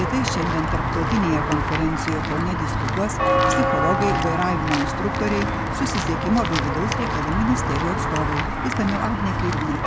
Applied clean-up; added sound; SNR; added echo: none; Walk, footsteps / Bell; -3 dB; none.